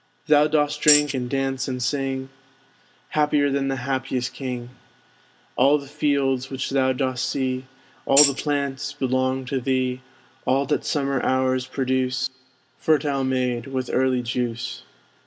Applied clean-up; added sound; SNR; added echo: none; Tambourine; 1 dB; none.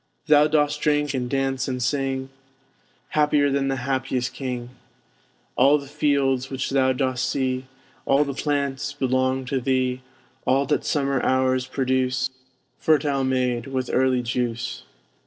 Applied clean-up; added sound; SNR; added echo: neural separator model SepFormer DNS4.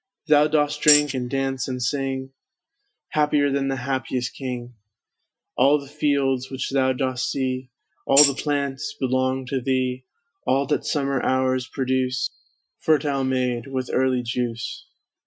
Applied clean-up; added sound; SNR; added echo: classical method Wiener filter.